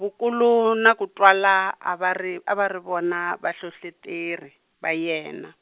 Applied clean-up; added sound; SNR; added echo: none; none; none; none.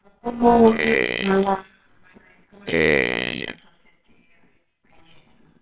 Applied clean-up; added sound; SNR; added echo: neural separator model SepFormer WHAMR!.